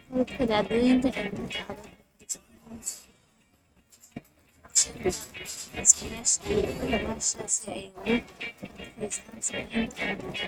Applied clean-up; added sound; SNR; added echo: neural mask model RNNoise.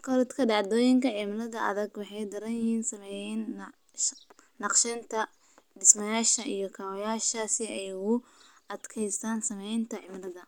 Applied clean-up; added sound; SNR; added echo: none; none; none; none.